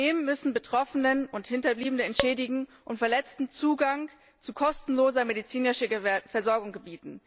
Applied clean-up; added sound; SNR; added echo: none; Tap / Glass; 2 dB; none.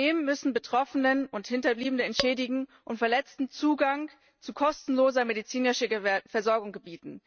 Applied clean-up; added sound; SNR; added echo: neural mask model RNNoise.